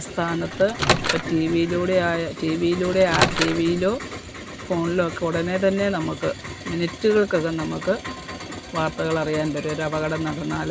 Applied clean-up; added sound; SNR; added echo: none; Microwave oven; 3 dB; none.